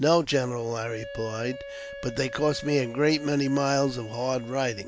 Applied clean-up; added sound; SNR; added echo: none; Wind instrument, woodwind instrument; 15 dB; none.